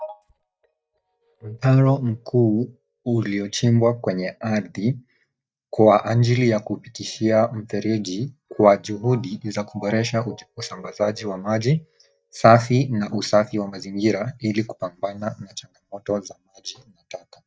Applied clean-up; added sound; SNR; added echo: neural mask model DeepFilterNet 3.